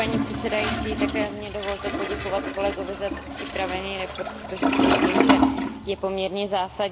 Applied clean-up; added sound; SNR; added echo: none; Toilet flush; -4 dB; none.